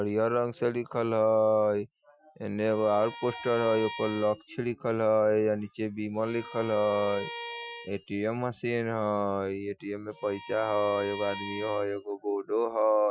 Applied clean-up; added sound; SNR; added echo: classical method Wiener filter.